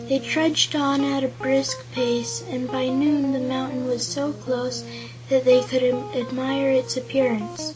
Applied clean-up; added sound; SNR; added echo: none; Guitar; 14 dB; none.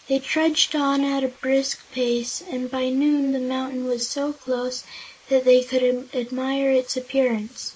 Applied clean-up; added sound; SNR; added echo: neural mask model Resemble Enhance denoiser.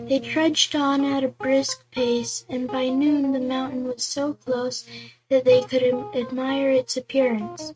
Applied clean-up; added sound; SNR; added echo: neural mask model RNNoise.